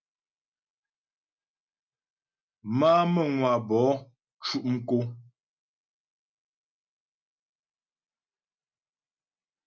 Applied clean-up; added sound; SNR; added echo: none; none; none; none.